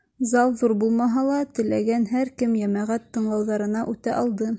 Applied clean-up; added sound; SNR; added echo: none; none; none; none.